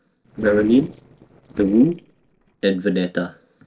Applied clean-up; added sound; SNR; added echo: neural separator model SepFormer DNS4.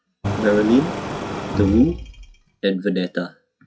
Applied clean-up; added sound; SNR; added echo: classical method WPE with log-MMSE.